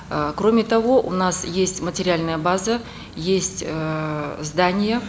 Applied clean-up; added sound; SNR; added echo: none; none; none; none.